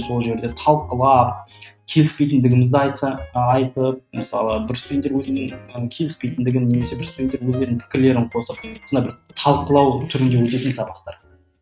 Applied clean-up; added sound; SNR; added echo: neural mask model RNNoise.